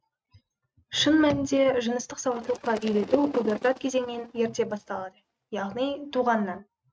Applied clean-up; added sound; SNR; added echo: neural mask model RNNoise.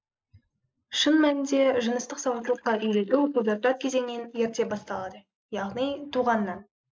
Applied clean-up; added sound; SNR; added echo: neural mask model Resemble Enhance denoiser.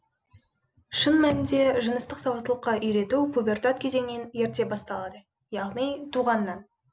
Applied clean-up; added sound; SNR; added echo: none; none; none; none.